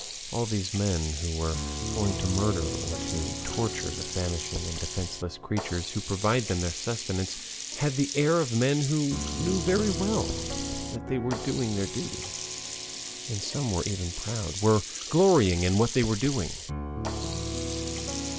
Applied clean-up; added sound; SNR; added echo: none; Sink (filling or washing) + Piano; 5 dB; none.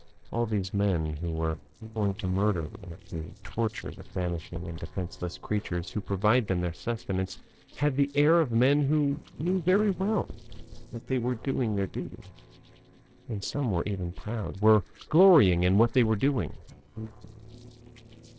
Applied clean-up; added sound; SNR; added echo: neural separator model SepFormer DNS4.